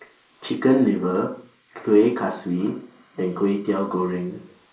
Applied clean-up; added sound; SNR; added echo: neural mask model Resemble Enhance denoiser.